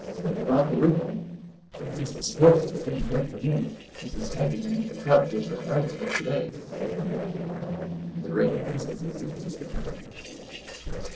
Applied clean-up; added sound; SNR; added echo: neural separator model SepFormer DNS4.